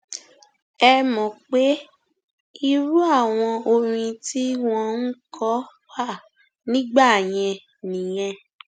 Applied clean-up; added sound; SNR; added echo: none; none; none; none.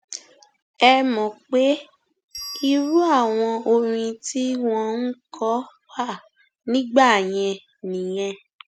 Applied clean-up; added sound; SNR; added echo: none; Bell; 18 dB; none.